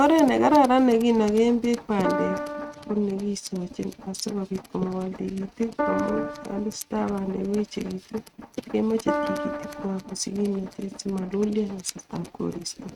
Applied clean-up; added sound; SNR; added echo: neural mask model RNNoise.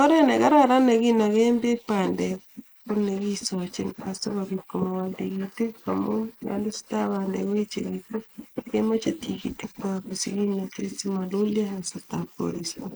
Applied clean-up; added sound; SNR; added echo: neural mask model Resemble Enhance denoiser.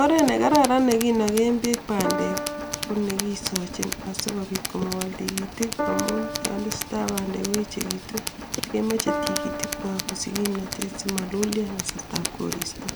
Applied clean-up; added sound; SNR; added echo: none; Tools + Piano; 6 dB; none.